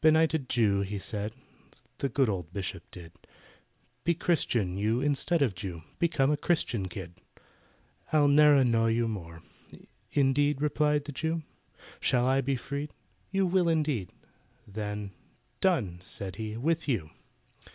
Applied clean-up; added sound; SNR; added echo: none; none; none; none.